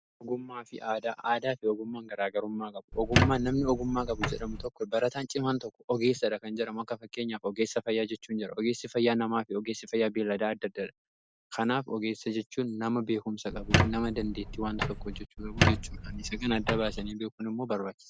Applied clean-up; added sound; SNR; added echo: none; Squeak; -1 dB; none.